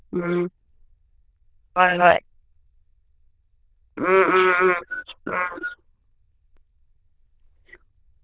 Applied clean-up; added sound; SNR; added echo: neural diffusion model UNIVERSE++.